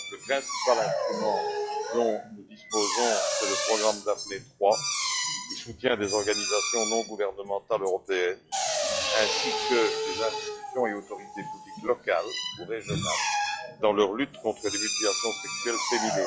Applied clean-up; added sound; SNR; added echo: classical method log-MMSE.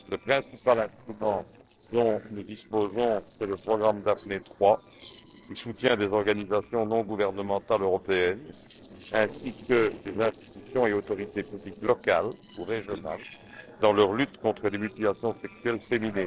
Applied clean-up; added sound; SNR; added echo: neural separator model SepFormer DNS4.